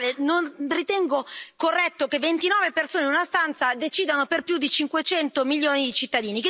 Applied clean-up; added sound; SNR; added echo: none; none; none; none.